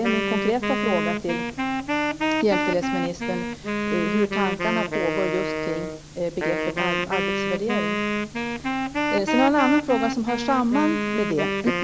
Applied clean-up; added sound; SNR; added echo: none; Wind instrument, woodwind instrument; 0 dB; none.